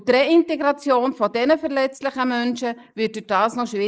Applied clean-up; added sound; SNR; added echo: neural mask model Resemble Enhance denoiser.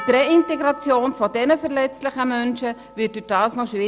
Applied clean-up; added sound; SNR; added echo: none; Percussion; 17 dB; none.